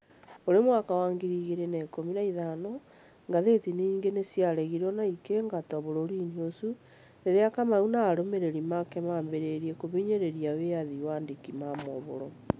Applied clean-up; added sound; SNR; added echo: none; none; none; none.